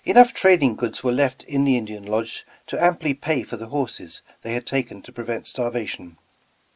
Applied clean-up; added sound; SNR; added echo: none; none; none; none.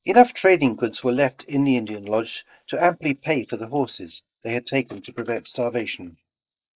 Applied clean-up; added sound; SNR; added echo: neural mask model Resemble Enhance denoiser.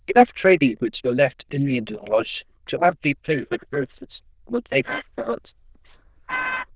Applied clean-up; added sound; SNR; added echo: neural diffusion model UNIVERSE++.